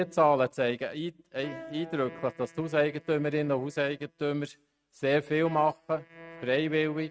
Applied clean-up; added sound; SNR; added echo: neural mask model RNNoise.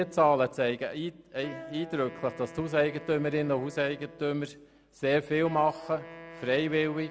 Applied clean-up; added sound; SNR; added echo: none; Wind instrument, woodwind instrument; 18 dB; none.